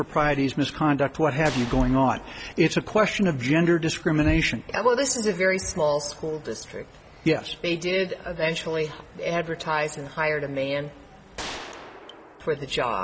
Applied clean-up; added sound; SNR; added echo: none; Gunshot, gunfire; 14 dB; none.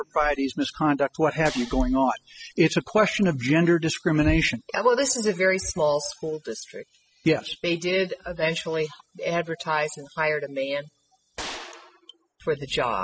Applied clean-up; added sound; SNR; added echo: classical method spectral subtraction.